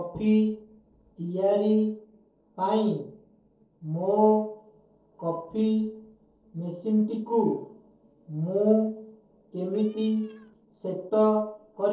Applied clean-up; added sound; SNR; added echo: neural separator model SepFormer DNS4.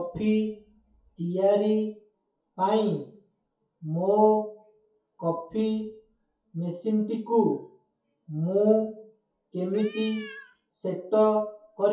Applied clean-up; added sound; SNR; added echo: classical method WPE with log-MMSE.